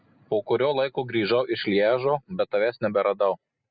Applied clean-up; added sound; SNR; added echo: none; none; none; none.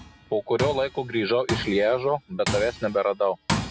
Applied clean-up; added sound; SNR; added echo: none; Tools; 8 dB; none.